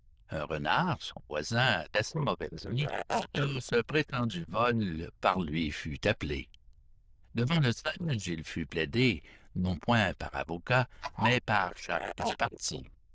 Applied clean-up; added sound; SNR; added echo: neural diffusion model UNIVERSE++.